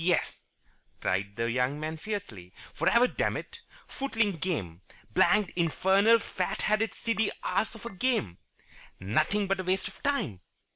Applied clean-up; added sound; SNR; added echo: none; Chink, clink; 20 dB; none.